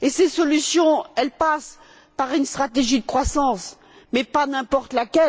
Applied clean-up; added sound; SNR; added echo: none; none; none; none.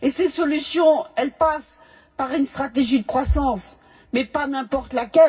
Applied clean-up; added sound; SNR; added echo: none; none; none; reverberation time 0.4 s.